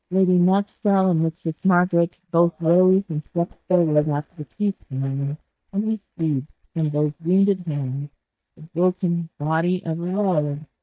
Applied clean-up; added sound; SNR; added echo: neural mask model DeepFilterNet 3.